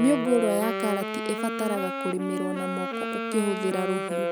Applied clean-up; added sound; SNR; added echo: none; Wind instrument, woodwind instrument; 3 dB; none.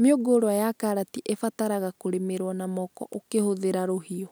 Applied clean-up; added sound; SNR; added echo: none; none; none; none.